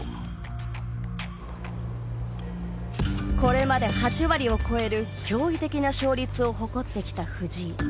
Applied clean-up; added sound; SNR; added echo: none; none; none; none.